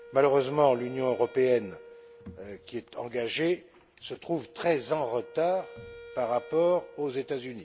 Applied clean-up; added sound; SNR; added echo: none; Wind instrument, woodwind instrument; 20 dB; none.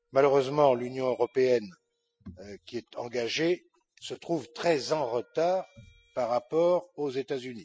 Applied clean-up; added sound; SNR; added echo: classical method spectral subtraction.